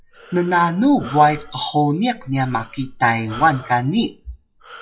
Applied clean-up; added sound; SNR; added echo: classical method WPE with log-MMSE.